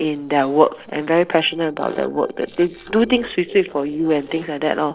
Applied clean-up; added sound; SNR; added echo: neural separator model SepFormer DNS4.